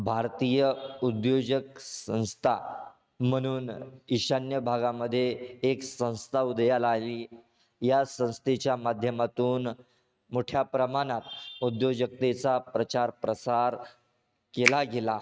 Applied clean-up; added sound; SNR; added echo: neural mask model RNNoise.